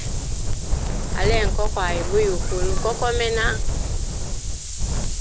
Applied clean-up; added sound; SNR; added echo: none; Wind; -4 dB; none.